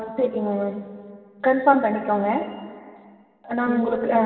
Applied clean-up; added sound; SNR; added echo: none; none; none; reverberation time 2.8 s.